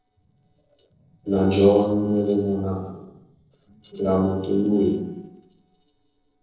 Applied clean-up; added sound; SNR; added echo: neural separator model SepFormer DNS4.